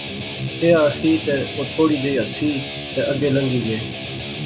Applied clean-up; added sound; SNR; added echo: none; Guitar; 5 dB; none.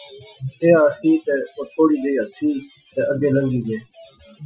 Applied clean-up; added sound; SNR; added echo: classical method Wiener filter.